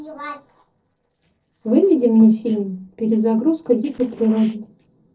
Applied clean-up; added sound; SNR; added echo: neural separator model SepFormer DNS4.